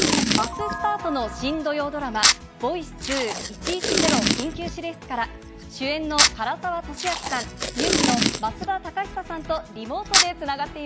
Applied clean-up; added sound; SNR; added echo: none; Packing tape, duct tape; -2 dB; none.